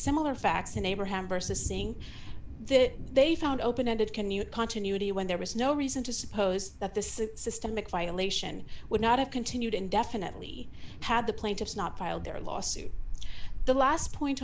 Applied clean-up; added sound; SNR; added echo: none; Thunder; 7 dB; none.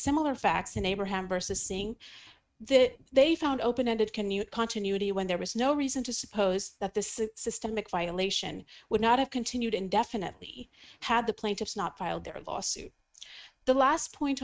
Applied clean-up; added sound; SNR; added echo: neural mask model RNNoise.